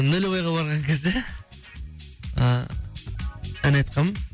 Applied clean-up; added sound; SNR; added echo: none; none; none; none.